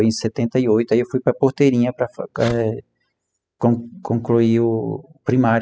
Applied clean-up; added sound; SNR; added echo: classical method spectral subtraction.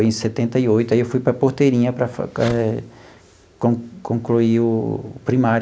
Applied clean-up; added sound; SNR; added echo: none; Fireworks; 19 dB; none.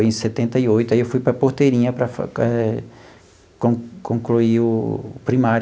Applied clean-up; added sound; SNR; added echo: none; none; none; none.